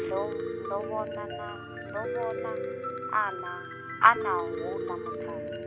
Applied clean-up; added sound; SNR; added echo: none; Piano; 3 dB; none.